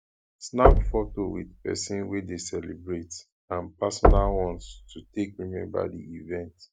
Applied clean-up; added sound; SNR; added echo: none; Knock; -4 dB; none.